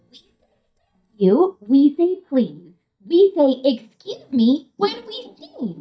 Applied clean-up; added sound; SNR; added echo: neural mask model DeepFilterNet 3.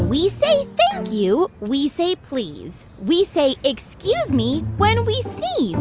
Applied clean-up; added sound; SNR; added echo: none; none; none; none.